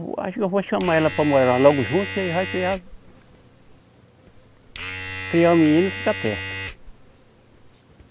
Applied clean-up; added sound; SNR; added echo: none; Domestic sounds, home sounds; 10 dB; none.